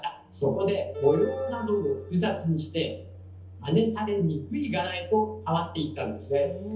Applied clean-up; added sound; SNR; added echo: none; Microwave oven; 17 dB; reverberation time 0.7 s.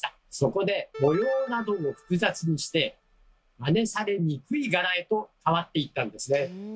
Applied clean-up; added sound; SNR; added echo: none; none; none; none.